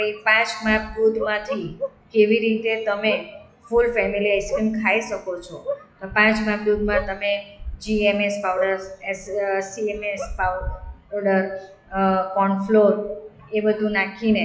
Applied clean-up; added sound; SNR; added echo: classical method log-MMSE.